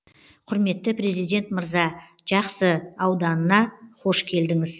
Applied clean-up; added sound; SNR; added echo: none; none; none; none.